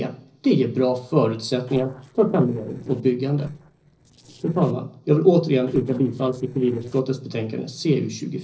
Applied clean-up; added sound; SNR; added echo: neural separator model SepFormer DNS4.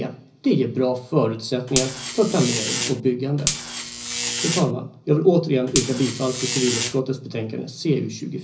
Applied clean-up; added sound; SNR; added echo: none; Buzz; 4 dB; reverberation time 0.5 s.